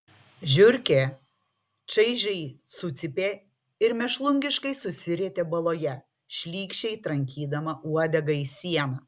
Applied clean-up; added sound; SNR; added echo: none; none; none; none.